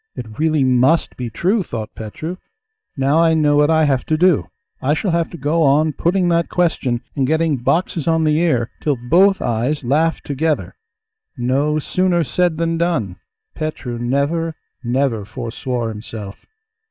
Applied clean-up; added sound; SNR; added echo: neural mask model DeepFilterNet 3.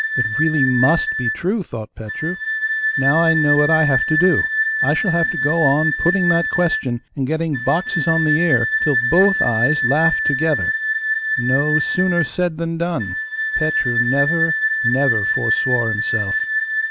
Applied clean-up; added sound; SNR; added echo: none; Wind instrument, woodwind instrument; 0 dB; none.